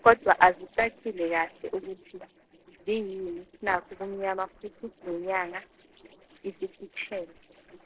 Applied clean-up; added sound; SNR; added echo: neural separator model SepFormer DNS4.